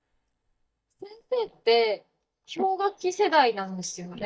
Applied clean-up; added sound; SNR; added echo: neural mask model DeepFilterNet 3.